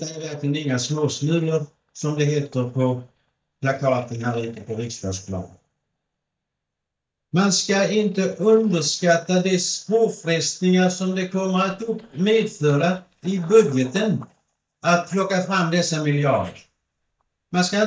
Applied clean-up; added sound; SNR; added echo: neural mask model DeepFilterNet 3.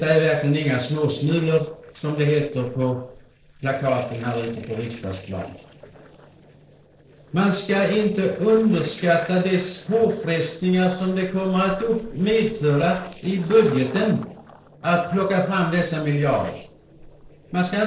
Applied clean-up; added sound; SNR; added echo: neural separator model SepFormer DNS4.